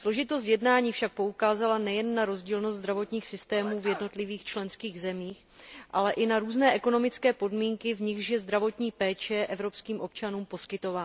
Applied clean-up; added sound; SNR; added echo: none; Sneeze; 17 dB; none.